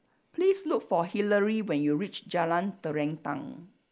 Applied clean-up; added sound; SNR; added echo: neural mask model Resemble Enhance denoiser.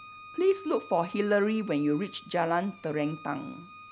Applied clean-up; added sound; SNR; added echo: none; Bowed string instrument; 19 dB; none.